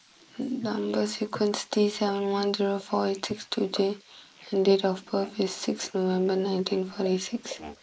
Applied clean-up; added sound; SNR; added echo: neural mask model Resemble Enhance denoiser.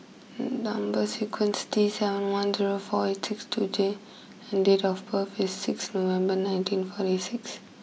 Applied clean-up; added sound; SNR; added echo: none; none; none; none.